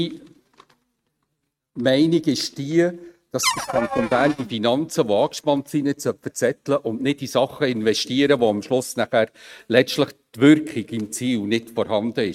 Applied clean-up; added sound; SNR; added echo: neural mask model RNNoise.